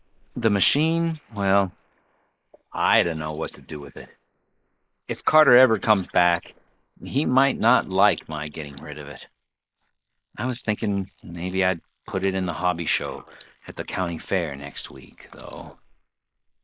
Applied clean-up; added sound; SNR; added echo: neural mask model Resemble Enhance denoiser.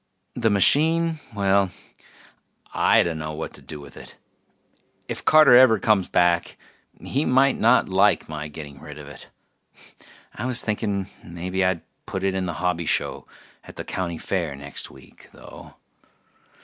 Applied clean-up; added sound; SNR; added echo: none; none; none; none.